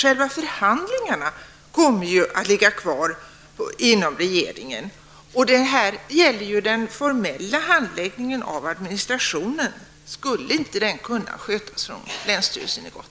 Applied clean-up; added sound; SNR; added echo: none; none; none; none.